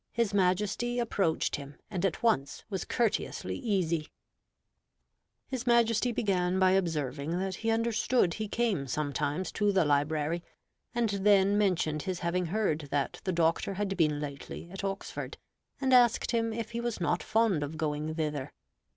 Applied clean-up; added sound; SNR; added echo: none; none; none; none.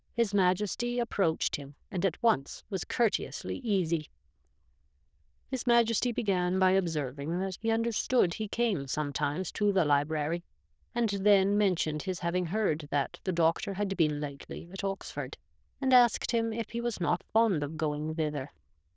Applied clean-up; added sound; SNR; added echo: neural diffusion model UNIVERSE++.